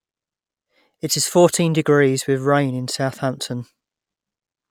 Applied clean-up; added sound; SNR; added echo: none; none; none; none.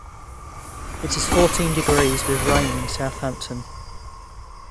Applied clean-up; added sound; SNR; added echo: none; Train; -2 dB; none.